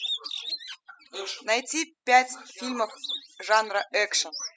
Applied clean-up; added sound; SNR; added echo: classical method spectral subtraction.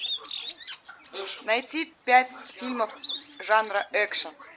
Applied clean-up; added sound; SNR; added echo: none; Bird; 10 dB; none.